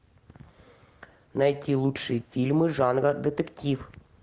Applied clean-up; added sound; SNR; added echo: none; none; none; none.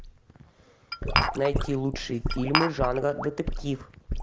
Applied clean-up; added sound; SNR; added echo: none; Sink (filling or washing) / Gurgling / Liquid + Glass; 0 dB; none.